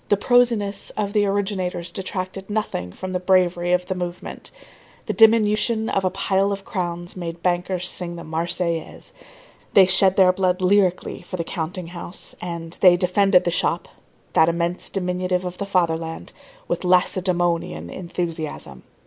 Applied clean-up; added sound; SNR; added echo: none; none; none; none.